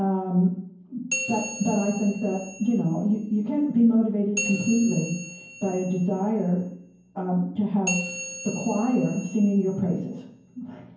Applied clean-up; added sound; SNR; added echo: none; Bell; 11 dB; reverberation time 0.9 s.